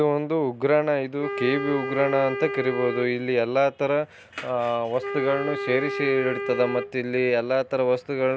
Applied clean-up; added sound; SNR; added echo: none; Wind instrument, woodwind instrument; 8 dB; none.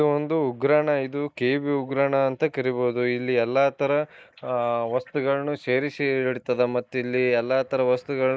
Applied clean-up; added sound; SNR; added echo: neural mask model Resemble Enhance denoiser.